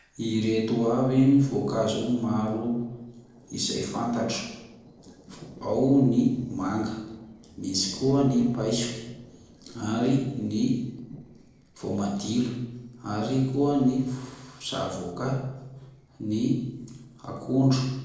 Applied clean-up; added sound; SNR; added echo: neural separator model SepFormer DNS4.